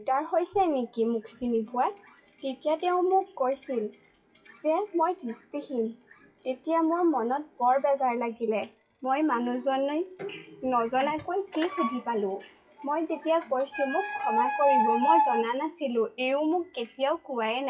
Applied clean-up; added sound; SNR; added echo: classical method WPE with log-MMSE.